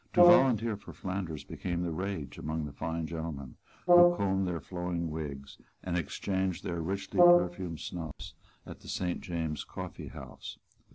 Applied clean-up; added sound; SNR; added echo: none; Brass instrument; -4 dB; none.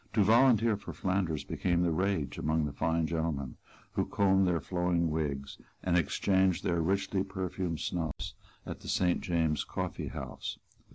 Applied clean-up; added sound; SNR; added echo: none; none; none; none.